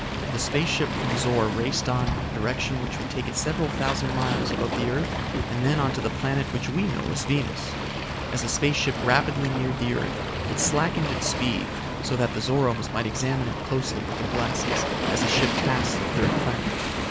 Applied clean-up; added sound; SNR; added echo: none; Waves, surf; 1 dB; none.